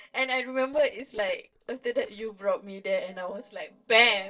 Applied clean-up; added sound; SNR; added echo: neural separator model SepFormer DNS4.